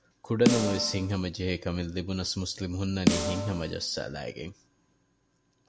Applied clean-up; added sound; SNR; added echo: none; Snare drum; 2 dB; none.